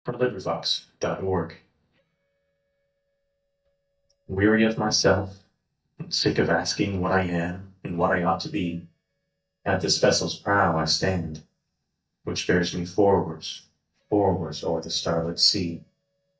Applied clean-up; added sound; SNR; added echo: neural mask model DeepFilterNet 3.